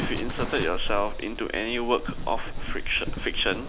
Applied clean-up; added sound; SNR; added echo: none; Livestock, farm animals, working animals; 1 dB; none.